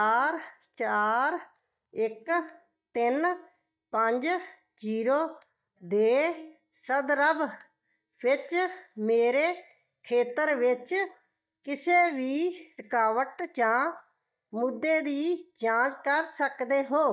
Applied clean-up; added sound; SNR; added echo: neural mask model DeepFilterNet 3.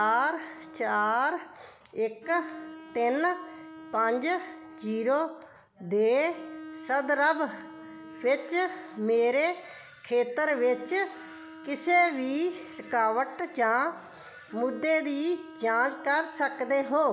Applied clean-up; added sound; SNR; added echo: none; Bowed string instrument; 18 dB; none.